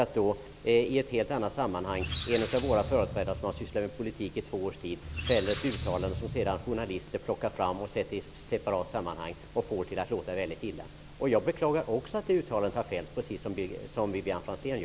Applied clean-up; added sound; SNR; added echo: none; Squeak; 3 dB; none.